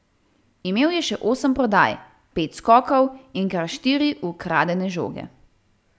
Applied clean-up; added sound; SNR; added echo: none; none; none; none.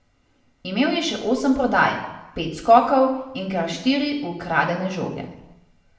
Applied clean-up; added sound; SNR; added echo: none; none; none; reverberation time 0.8 s.